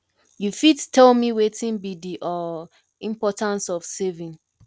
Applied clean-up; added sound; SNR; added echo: none; none; none; none.